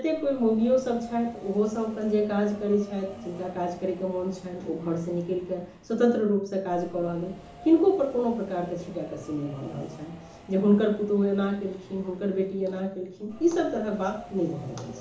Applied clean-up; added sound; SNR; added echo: none; Subway, metro, underground; 19 dB; reverberation time 0.8 s.